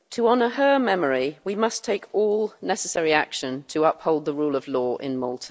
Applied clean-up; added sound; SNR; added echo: none; none; none; none.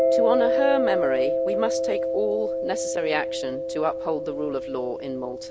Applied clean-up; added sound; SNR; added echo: none; Mallet percussion; -3 dB; none.